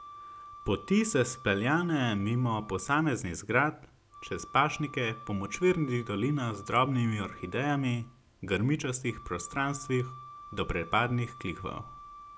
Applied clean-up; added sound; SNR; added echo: none; Wind instrument, woodwind instrument; 18 dB; none.